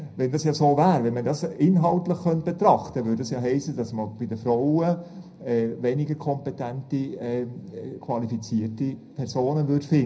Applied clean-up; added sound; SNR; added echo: none; none; none; reverberation time 0.4 s.